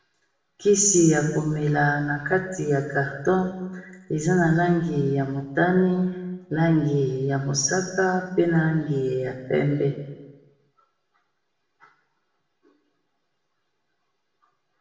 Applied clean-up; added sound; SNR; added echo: none; none; none; reverberation time 1.1 s.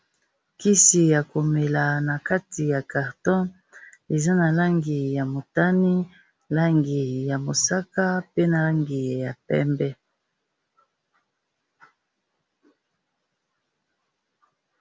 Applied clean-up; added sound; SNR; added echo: none; none; none; none.